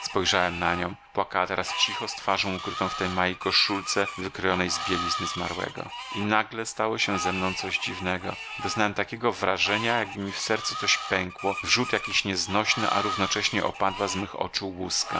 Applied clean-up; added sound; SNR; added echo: none; Screech; 8 dB; none.